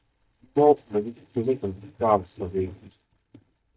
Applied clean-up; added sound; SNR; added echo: neural mask model DeepFilterNet 3.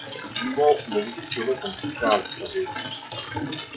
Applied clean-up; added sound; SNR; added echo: classical method WPE with log-MMSE.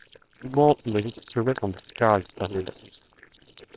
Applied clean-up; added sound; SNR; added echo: neural separator model SepFormer WHAMR!.